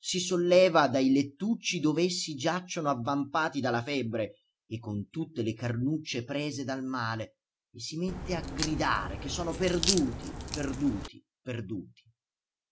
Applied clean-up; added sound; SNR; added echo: none; Crack; 5 dB; none.